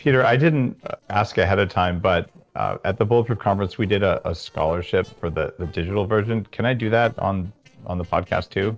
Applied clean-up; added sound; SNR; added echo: neural separator model SepFormer DNS4.